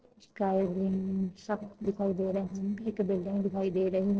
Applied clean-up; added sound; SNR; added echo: neural separator model SepFormer DNS4.